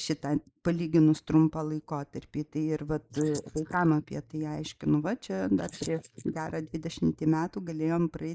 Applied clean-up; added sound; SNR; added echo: neural mask model Resemble Enhance denoiser.